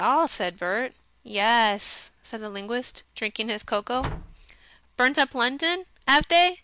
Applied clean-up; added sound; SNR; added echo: none; Slam; 14 dB; none.